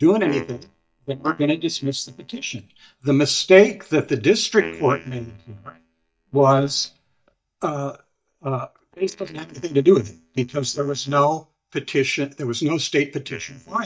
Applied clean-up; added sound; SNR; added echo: neural mask model DeepFilterNet 3.